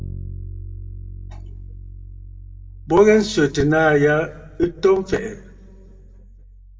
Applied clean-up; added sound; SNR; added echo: none; Bass guitar; 15 dB; reverberation time 1.7 s.